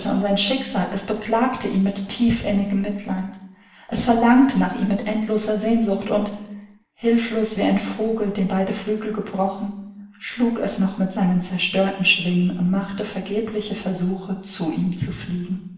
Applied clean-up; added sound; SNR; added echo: none; none; none; reverberation time 0.8 s.